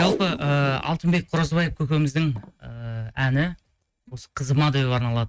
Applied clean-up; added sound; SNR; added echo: neural mask model RNNoise.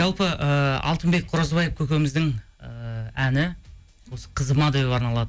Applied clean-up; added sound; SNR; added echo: none; none; none; none.